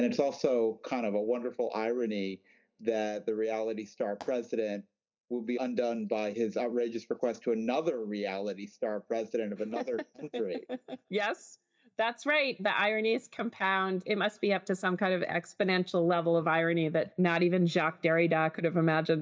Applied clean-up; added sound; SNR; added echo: neural mask model DeepFilterNet 3.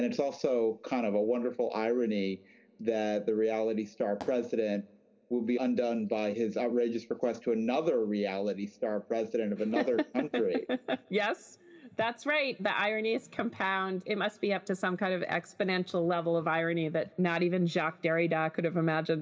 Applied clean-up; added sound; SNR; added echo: none; Fireworks; 19 dB; reverberation time 0.4 s.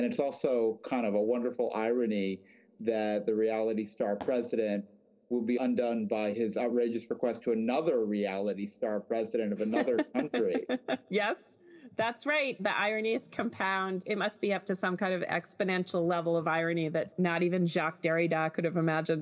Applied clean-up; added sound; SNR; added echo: neural separator model SepFormer DNS4.